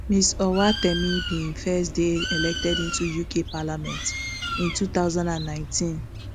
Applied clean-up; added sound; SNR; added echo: none; Bird; 6 dB; none.